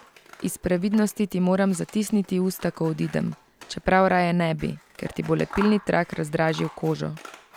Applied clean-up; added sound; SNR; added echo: none; Scissors; 19 dB; none.